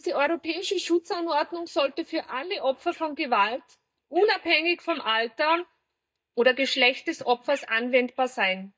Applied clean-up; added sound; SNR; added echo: neural mask model DeepFilterNet 3.